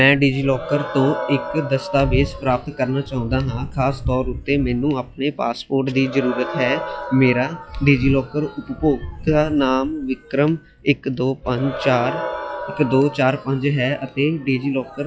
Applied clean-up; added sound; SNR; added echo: classical method log-MMSE.